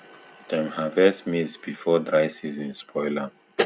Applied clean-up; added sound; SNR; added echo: none; none; none; none.